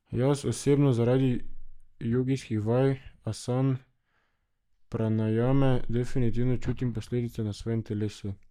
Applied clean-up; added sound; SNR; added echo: neural mask model DeepFilterNet 3.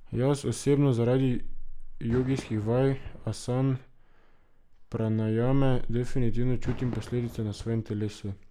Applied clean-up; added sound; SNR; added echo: none; Fireworks; 19 dB; none.